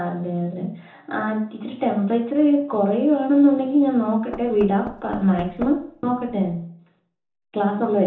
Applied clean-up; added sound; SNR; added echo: none; Knock; 18 dB; reverberation time 0.6 s.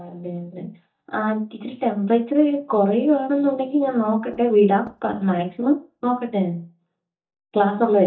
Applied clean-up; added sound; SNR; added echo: neural mask model DeepFilterNet 3.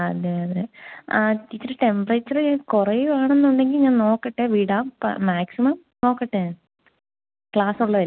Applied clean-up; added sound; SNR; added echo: none; none; none; none.